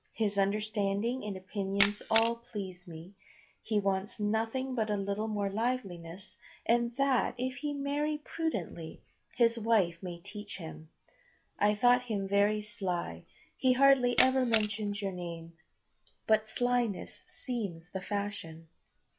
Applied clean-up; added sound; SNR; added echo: classical method log-MMSE.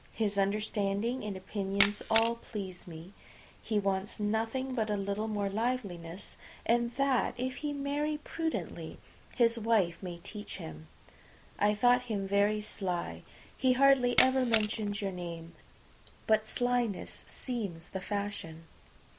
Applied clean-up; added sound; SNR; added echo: none; Camera; -4 dB; none.